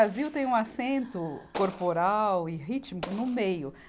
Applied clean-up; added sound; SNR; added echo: none; Explosion; 17 dB; none.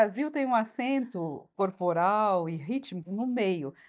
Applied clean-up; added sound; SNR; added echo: neural mask model DeepFilterNet 3.